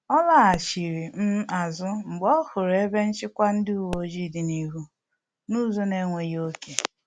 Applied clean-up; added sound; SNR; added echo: none; Explosion; 17 dB; none.